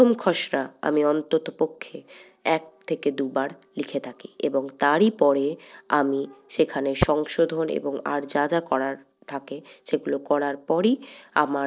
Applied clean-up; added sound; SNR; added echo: neural separator model SepFormer DNS4.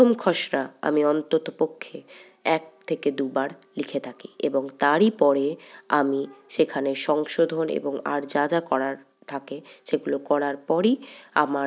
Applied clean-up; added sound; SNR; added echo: none; none; none; none.